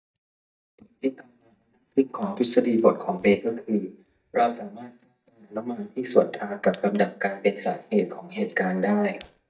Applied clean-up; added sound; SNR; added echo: neural mask model DeepFilterNet 3.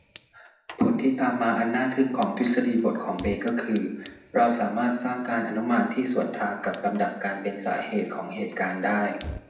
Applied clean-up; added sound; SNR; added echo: none; Fire; 18 dB; reverberation time 0.7 s.